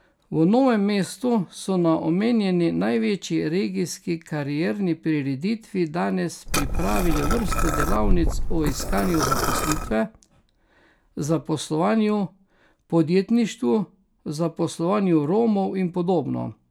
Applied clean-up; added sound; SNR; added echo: none; Liquid; -1 dB; none.